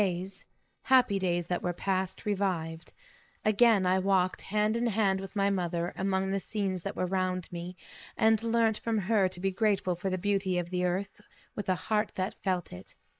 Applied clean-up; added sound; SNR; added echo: neural mask model Resemble Enhance denoiser.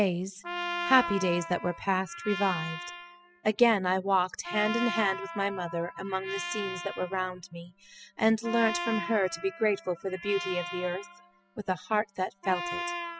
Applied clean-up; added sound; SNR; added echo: classical method spectral subtraction.